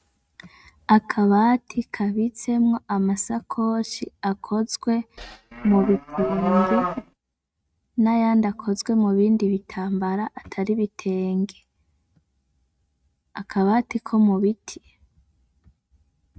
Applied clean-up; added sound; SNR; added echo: neural mask model RNNoise.